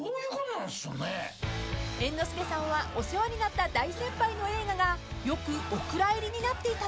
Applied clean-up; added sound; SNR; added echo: none; none; none; none.